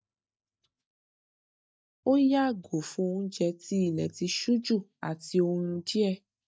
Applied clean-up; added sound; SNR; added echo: neural mask model DeepFilterNet 3.